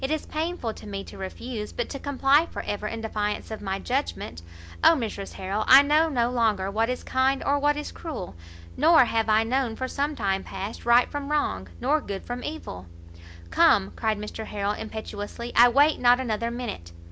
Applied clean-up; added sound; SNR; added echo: none; none; none; none.